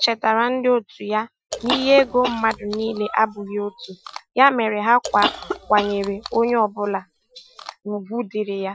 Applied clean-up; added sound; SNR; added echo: classical method Wiener filter.